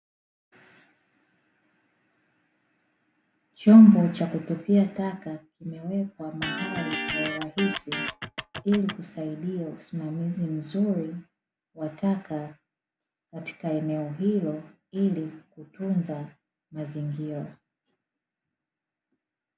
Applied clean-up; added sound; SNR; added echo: none; Electric guitar; 6 dB; none.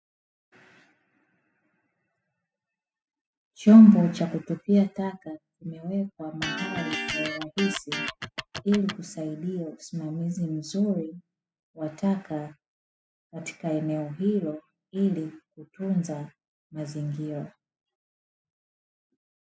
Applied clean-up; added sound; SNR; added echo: classical method spectral subtraction.